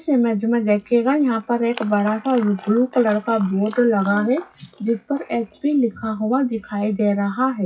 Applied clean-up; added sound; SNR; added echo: classical method WPE with log-MMSE.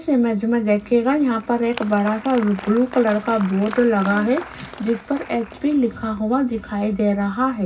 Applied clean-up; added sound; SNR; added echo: none; Applause; 18 dB; reverberation time 0.4 s.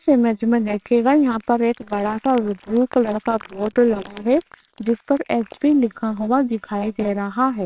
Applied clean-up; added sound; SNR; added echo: neural separator model SepFormer WHAMR!.